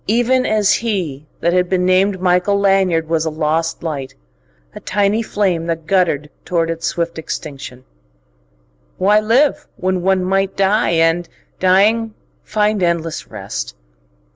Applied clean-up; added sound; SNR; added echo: none; none; none; none.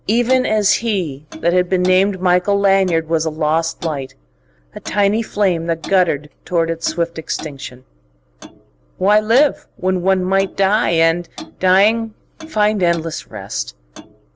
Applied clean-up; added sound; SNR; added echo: none; Clock; 20 dB; none.